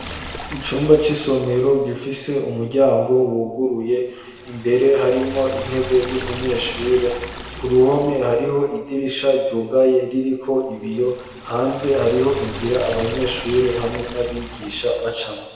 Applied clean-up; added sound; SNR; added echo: none; Liquid; 14 dB; reverberation time 1.3 s.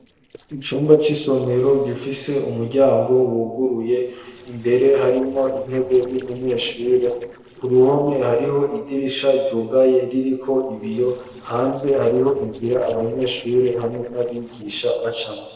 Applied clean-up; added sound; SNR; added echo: neural separator model SepFormer DNS4.